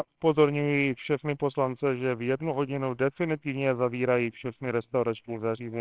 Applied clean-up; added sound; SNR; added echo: neural separator model SepFormer WHAMR!.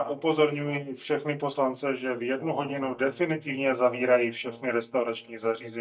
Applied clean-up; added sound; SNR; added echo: neural mask model DeepFilterNet 3.